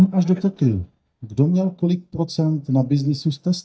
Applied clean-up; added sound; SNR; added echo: neural mask model DeepFilterNet 3.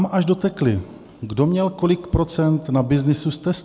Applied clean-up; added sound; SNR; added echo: none; none; none; none.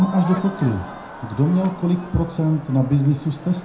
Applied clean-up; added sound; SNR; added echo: none; Crowd; 15 dB; reverberation time 0.5 s.